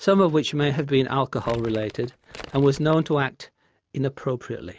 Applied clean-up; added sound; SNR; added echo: neural mask model RNNoise.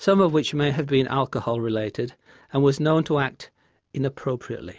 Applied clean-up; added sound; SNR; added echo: none; none; none; none.